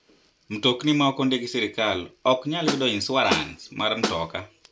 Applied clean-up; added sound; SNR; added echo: none; Snare drum; 4 dB; none.